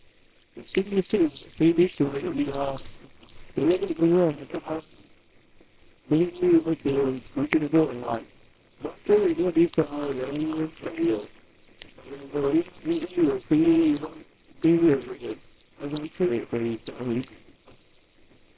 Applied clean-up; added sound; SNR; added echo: neural separator model SepFormer WHAMR!.